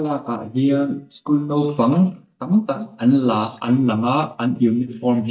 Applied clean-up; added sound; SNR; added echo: neural mask model DeepFilterNet 3.